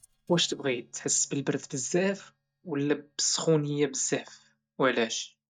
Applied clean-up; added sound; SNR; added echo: neural mask model DeepFilterNet 3.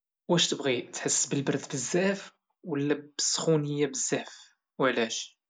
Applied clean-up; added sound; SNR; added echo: none; none; none; none.